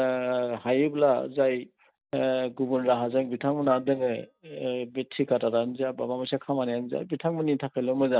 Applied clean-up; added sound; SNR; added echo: neural mask model DeepFilterNet 3.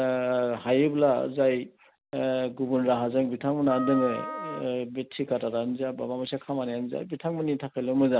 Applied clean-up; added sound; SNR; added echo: none; Wind instrument, woodwind instrument; 9 dB; none.